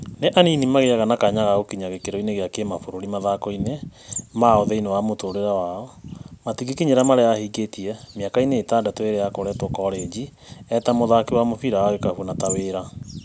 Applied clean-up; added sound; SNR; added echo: none; none; none; none.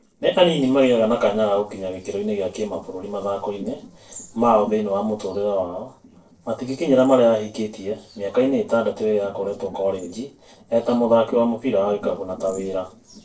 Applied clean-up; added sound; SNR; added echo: neural separator model SepFormer DNS4.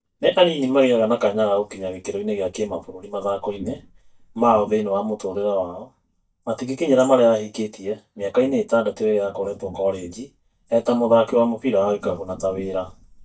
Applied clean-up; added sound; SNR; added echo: neural mask model DeepFilterNet 3.